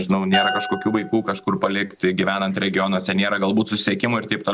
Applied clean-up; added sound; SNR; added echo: none; Glass; 8 dB; none.